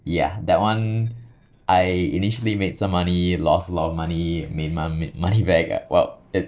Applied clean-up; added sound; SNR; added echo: neural separator model SepFormer DNS4.